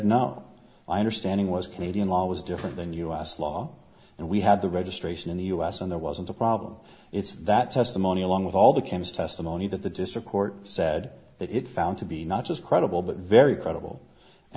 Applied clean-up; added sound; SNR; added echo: none; none; none; none.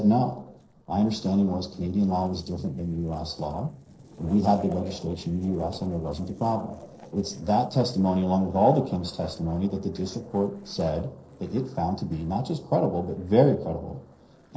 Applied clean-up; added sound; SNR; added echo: neural separator model SepFormer DNS4.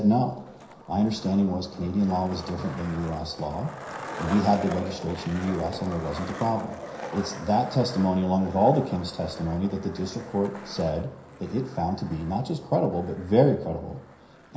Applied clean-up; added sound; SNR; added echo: none; Skateboard; 13 dB; reverberation time 0.5 s.